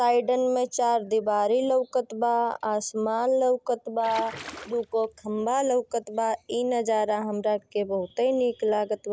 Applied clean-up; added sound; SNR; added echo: none; Splash, splatter; 15 dB; none.